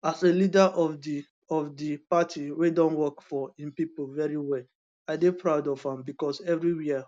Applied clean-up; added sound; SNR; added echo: none; none; none; none.